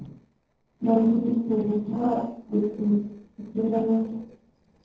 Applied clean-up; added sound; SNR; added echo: neural separator model SepFormer DNS4.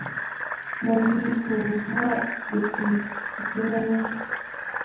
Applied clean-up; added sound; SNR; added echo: none; Fill (with liquid); 5 dB; reverberation time 2.0 s.